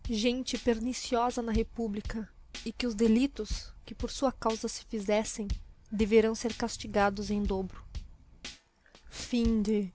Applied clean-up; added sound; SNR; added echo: none; Drum / Drum kit; 12 dB; none.